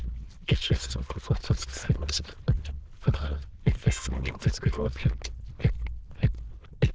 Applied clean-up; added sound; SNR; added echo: neural diffusion model UNIVERSE++.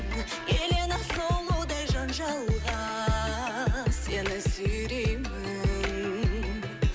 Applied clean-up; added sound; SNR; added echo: none; none; none; none.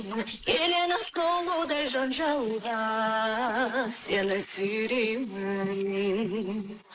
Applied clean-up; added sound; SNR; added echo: neural mask model Resemble Enhance denoiser.